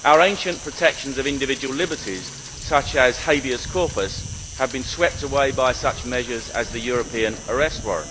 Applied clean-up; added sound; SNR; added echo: none; Insect + Rain; 11 dB; none.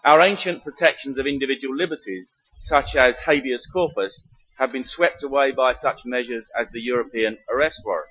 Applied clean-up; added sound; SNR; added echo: classical method Wiener filter.